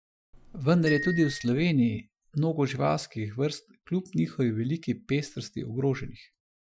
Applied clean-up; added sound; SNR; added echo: classical method Wiener filter.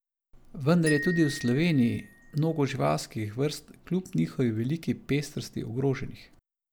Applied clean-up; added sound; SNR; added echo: none; Glockenspiel; 13 dB; none.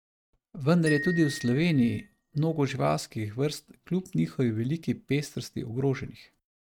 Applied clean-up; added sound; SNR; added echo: neural mask model RNNoise.